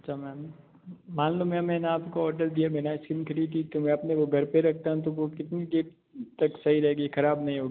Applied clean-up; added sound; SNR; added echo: none; none; none; none.